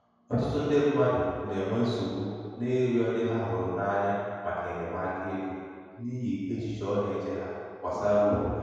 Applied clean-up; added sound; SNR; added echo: none; none; none; reverberation time 1.9 s.